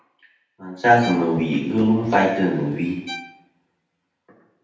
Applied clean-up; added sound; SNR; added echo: none; Bowed string instrument; 18 dB; reverberation time 0.8 s.